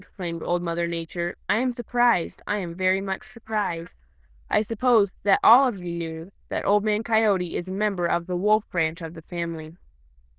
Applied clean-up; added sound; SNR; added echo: neural diffusion model UNIVERSE++.